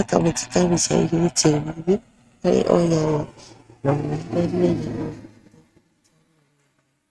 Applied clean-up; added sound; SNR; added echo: neural mask model RNNoise.